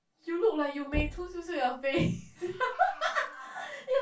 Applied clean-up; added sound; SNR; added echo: none; Knock / Wood; 11 dB; reverberation time 0.2 s.